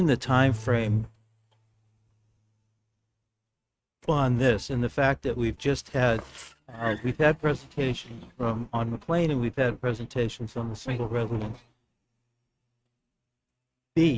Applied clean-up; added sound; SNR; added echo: neural mask model RNNoise.